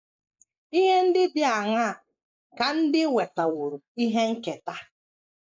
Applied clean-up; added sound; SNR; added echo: neural mask model Resemble Enhance denoiser.